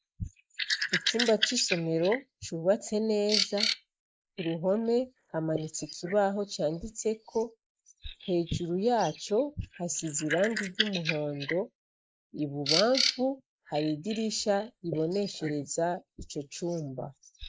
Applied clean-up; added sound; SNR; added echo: neural mask model Resemble Enhance denoiser.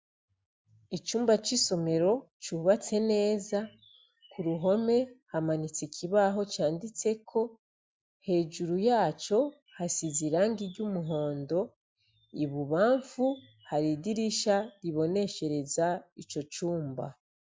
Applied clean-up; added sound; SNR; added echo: none; none; none; none.